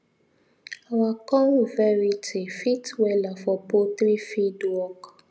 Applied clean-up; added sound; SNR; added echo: none; none; none; none.